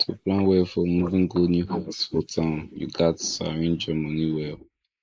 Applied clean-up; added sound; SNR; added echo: neural mask model Resemble Enhance denoiser.